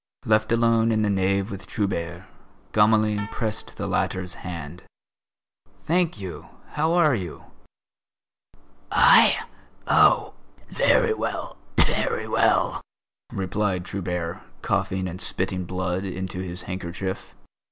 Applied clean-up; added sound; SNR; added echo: none; Bowed string instrument; 18 dB; none.